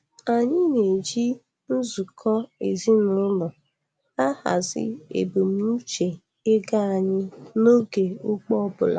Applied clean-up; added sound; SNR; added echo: none; none; none; none.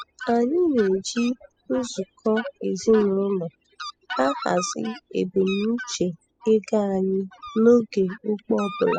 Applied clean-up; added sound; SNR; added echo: classical method spectral subtraction.